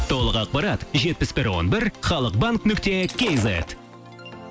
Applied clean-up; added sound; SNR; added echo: none; Shatter; 14 dB; none.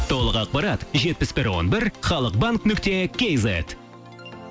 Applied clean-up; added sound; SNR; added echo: none; none; none; none.